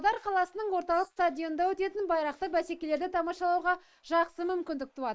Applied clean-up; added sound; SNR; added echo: neural mask model Resemble Enhance denoiser.